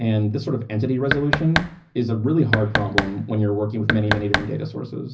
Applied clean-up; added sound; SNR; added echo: none; Knock; 3 dB; reverberation time 0.4 s.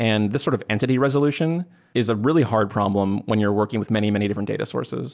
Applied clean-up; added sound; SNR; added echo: none; none; none; none.